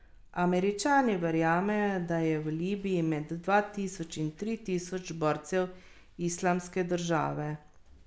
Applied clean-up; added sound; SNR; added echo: none; none; none; none.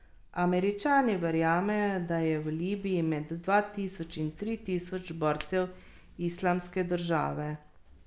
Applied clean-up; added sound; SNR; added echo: none; Hands; 19 dB; none.